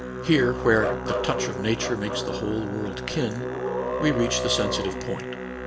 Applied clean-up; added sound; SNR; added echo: none; Musical instrument; 3 dB; reverberation time 0.4 s.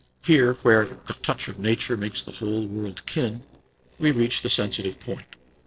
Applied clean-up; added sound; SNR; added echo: neural separator model SepFormer DNS4.